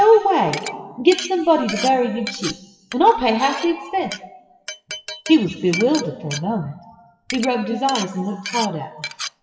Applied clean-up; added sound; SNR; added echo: classical method WPE with log-MMSE.